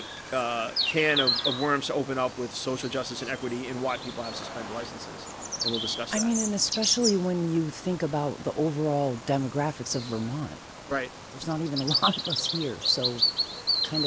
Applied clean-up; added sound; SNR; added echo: none; Bird vocalization, bird call, bird song; 3 dB; none.